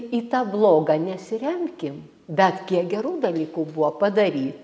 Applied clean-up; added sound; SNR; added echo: none; none; none; none.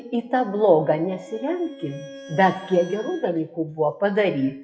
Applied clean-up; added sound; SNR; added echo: classical method WPE with log-MMSE.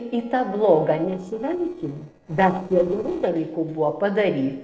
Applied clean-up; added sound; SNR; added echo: neural separator model SepFormer DNS4.